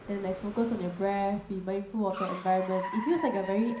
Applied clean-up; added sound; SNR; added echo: none; Car; 12 dB; reverberation time 0.5 s.